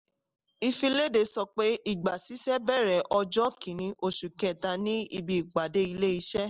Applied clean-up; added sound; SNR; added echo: none; none; none; none.